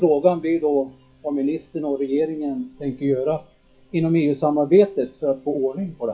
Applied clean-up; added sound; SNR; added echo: classical method WPE with log-MMSE.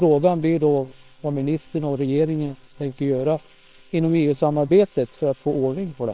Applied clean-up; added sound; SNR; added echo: neural separator model SepFormer WHAMR!.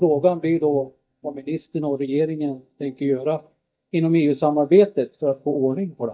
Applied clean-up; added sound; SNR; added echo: neural mask model DeepFilterNet 3.